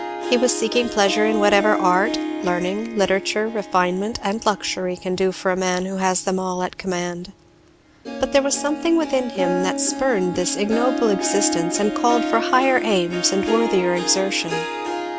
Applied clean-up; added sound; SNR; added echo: none; Harp; 6 dB; none.